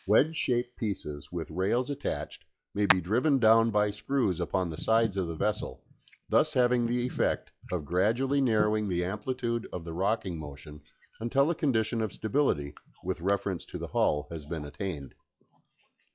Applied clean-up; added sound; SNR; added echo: classical method log-MMSE.